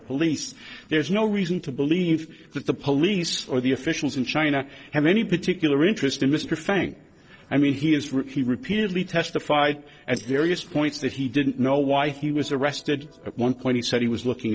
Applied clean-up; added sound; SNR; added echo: neural separator model SepFormer DNS4.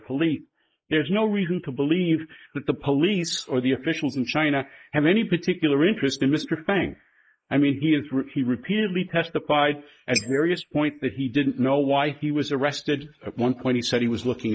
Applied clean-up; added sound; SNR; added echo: neural mask model Resemble Enhance denoiser.